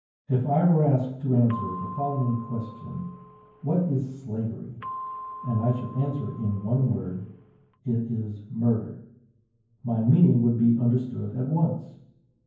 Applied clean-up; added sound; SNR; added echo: none; Percussion; 15 dB; reverberation time 0.9 s.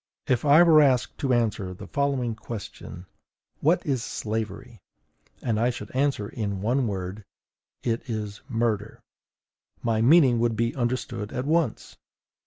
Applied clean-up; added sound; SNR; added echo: none; none; none; none.